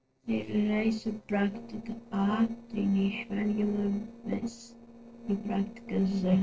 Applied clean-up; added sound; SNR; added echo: neural separator model SepFormer DNS4.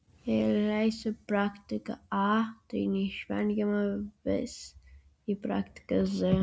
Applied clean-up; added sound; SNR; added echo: none; none; none; none.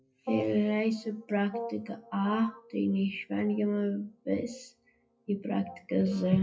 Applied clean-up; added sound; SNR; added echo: classical method WPE with log-MMSE.